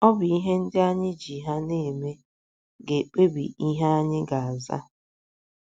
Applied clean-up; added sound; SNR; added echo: none; none; none; none.